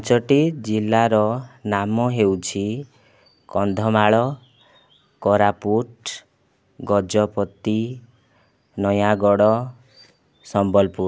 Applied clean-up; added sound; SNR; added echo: none; none; none; none.